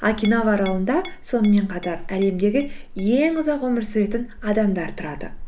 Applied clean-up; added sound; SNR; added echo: none; Chink, clink; 12 dB; none.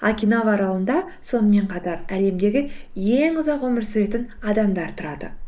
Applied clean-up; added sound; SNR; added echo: neural mask model Resemble Enhance denoiser.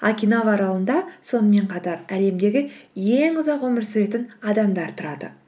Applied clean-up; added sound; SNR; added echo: none; none; none; none.